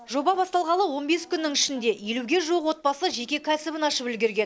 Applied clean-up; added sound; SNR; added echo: none; none; none; none.